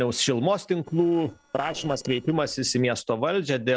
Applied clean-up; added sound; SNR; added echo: neural separator model SepFormer DNS4.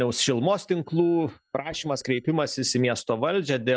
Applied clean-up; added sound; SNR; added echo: neural mask model DeepFilterNet 3.